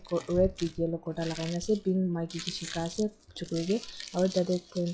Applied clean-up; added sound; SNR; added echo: classical method log-MMSE.